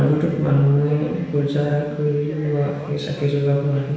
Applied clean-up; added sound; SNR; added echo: none; Subway, metro, underground; 19 dB; reverberation time 0.9 s.